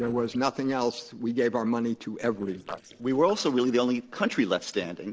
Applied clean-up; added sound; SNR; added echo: neural separator model SepFormer DNS4.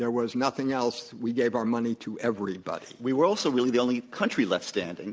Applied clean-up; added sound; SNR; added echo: none; none; none; none.